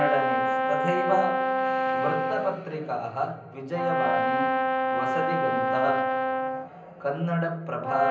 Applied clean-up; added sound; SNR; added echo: none; Brass instrument; -3 dB; reverberation time 0.6 s.